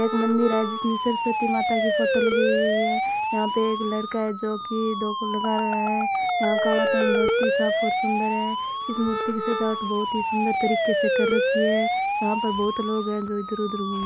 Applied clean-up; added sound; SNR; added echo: none; Siren; -2 dB; none.